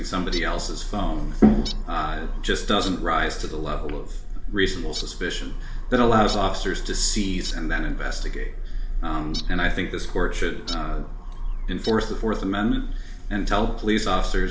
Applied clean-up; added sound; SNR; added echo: none; Bird; 19 dB; reverberation time 0.5 s.